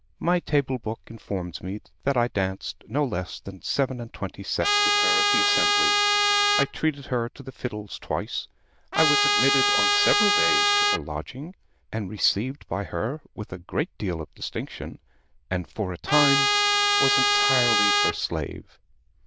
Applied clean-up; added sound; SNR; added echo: neural diffusion model UNIVERSE++.